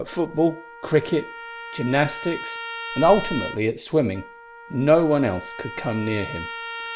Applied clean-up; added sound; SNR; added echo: none; Trumpet; 12 dB; none.